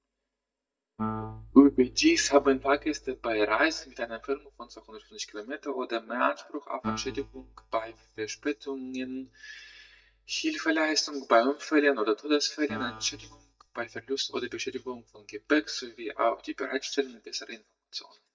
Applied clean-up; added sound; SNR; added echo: neural mask model DeepFilterNet 3.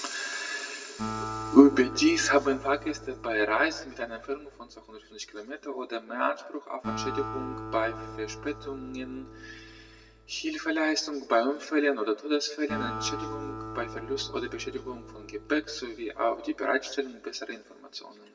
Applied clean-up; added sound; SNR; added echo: none; Acoustic guitar; 12 dB; reverberation time 2.3 s.